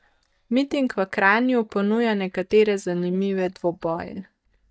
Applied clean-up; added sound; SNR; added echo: neural mask model DeepFilterNet 3.